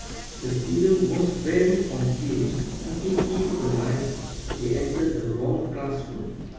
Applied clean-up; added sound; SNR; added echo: none; Subway, metro, underground; 8 dB; reverberation time 1.3 s.